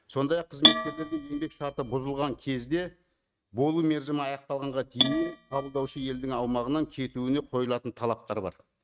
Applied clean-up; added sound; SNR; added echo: neural mask model RNNoise.